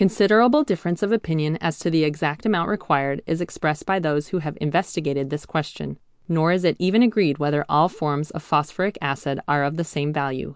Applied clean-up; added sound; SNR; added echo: none; none; none; none.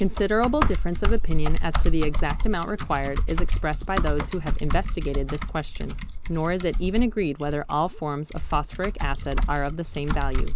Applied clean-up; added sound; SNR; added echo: none; Typing; -4 dB; none.